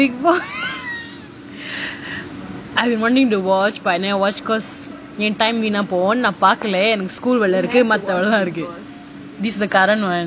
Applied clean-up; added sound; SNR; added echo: none; none; none; none.